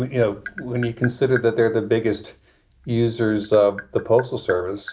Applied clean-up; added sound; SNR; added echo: none; Tap; 17 dB; none.